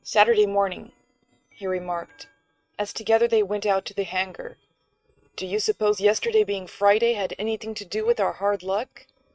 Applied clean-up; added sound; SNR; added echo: neural mask model RNNoise.